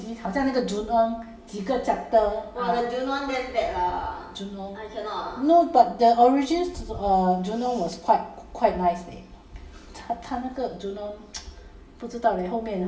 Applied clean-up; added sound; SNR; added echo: none; none; none; reverberation time 0.2 s.